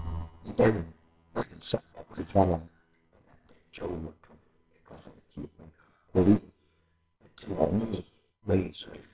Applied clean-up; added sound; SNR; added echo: neural separator model SepFormer WHAMR!.